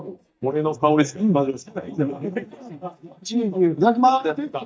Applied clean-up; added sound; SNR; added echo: neural mask model DeepFilterNet 3.